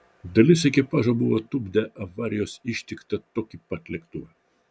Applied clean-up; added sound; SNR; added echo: none; none; none; none.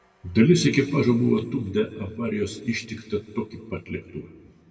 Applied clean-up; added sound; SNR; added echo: none; none; none; reverberation time 1.7 s.